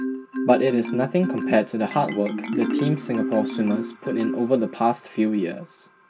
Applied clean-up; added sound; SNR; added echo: none; Marimba, xylophone; 6 dB; reverberation time 0.2 s.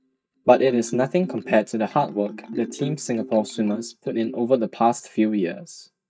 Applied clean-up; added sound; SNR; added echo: neural mask model DeepFilterNet 3.